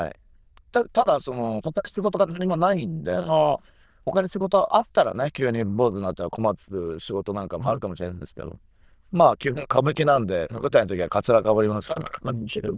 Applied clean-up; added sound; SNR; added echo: neural diffusion model UNIVERSE++.